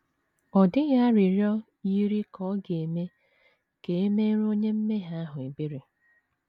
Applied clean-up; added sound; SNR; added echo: none; none; none; none.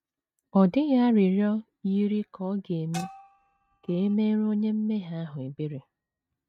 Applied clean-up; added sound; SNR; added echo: neural mask model RNNoise.